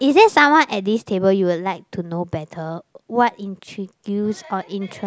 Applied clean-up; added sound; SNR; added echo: none; none; none; none.